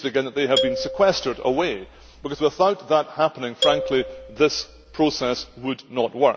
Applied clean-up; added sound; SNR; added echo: none; Marimba, xylophone; 7 dB; none.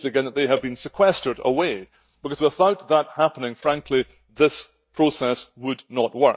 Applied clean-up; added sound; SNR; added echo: neural mask model DeepFilterNet 3.